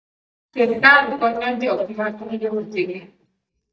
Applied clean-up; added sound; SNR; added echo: neural mask model DeepFilterNet 3.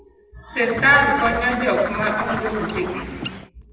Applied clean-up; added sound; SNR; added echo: none; Bird; 8 dB; reverberation time 1.3 s.